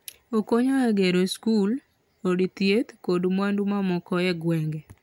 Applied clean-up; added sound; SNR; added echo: none; none; none; none.